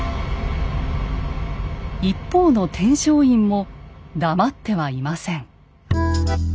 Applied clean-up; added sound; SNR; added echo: none; none; none; none.